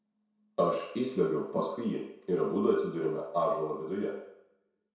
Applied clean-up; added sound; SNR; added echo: none; none; none; reverberation time 0.7 s.